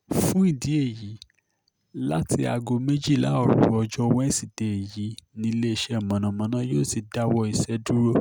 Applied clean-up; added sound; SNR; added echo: none; none; none; none.